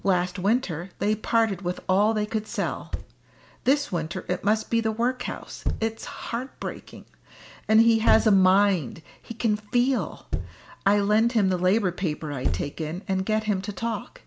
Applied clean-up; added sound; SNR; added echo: none; Thump, thud; 10 dB; none.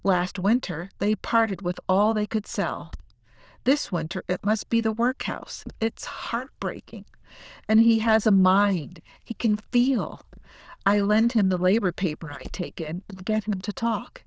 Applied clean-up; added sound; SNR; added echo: neural diffusion model UNIVERSE++.